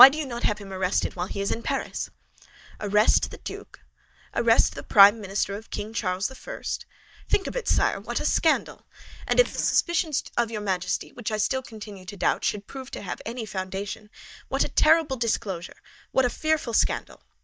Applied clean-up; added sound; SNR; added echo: neural mask model DeepFilterNet 3.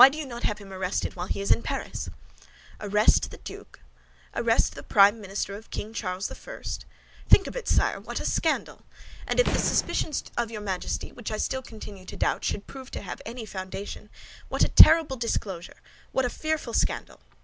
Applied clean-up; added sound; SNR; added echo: none; Fireworks; 11 dB; none.